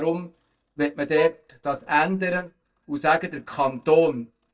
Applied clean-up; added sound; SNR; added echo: neural mask model DeepFilterNet 3.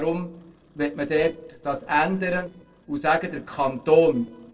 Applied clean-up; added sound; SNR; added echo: neural separator model SepFormer DNS4.